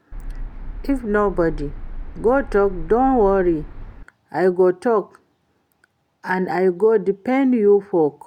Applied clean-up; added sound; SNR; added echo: none; Car; 10 dB; none.